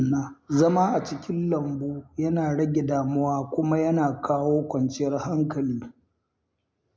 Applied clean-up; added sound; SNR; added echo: none; none; none; none.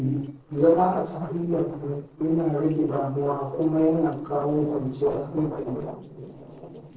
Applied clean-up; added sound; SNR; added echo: neural separator model SepFormer DNS4.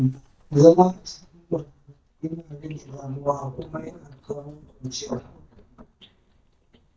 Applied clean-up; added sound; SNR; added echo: neural mask model DeepFilterNet 3.